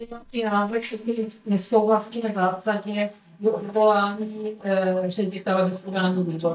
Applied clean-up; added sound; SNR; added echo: neural mask model DeepFilterNet 3.